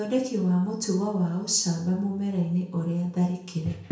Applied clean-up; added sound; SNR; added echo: none; none; none; reverberation time 0.5 s.